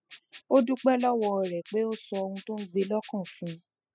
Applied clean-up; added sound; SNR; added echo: classical method spectral subtraction.